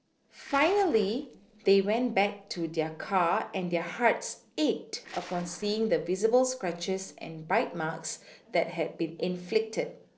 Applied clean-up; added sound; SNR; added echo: neural separator model SepFormer DNS4.